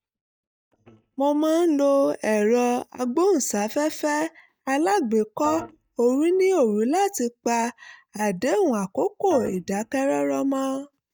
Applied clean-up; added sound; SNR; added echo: neural mask model DeepFilterNet 3.